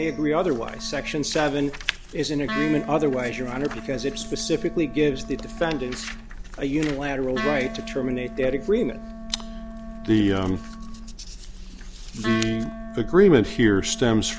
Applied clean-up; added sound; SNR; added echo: none; Wind instrument, woodwind instrument; 12 dB; none.